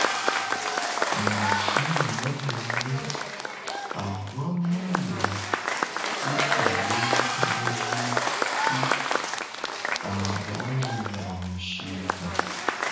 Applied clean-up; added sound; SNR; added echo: none; Applause / Crowd / Cheering; -5 dB; reverberation time 0.9 s.